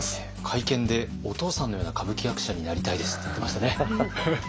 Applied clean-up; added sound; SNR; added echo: none; none; none; none.